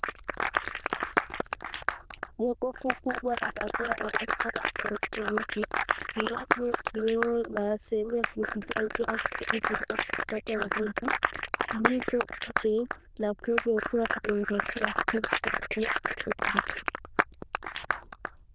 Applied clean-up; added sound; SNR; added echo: neural diffusion model UNIVERSE++.